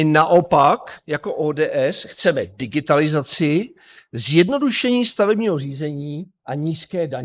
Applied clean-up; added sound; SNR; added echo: neural mask model Resemble Enhance denoiser.